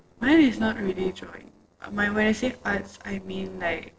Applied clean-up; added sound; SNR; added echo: neural separator model SepFormer DNS4.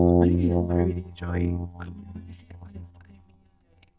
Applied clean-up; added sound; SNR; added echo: neural mask model DeepFilterNet 3.